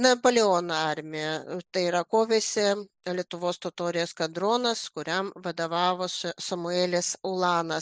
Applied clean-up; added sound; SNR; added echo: none; none; none; none.